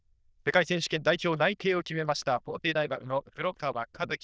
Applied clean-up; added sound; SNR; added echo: neural diffusion model UNIVERSE++.